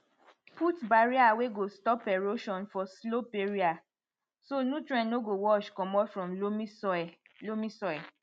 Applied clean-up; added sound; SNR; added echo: none; none; none; none.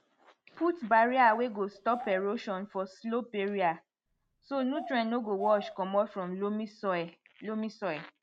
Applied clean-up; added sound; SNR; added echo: none; Bird vocalization, bird call, bird song; 14 dB; none.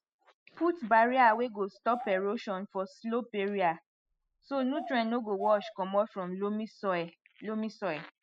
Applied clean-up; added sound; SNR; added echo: classical method spectral subtraction.